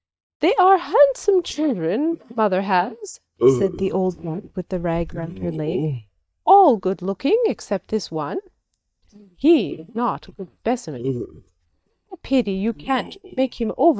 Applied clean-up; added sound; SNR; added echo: neural mask model DeepFilterNet 3.